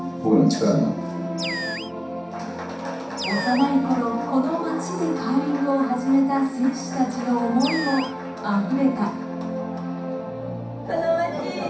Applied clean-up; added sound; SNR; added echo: none; Animal; 11 dB; reverberation time 0.7 s.